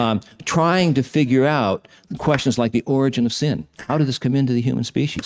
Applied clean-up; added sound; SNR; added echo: neural mask model RNNoise.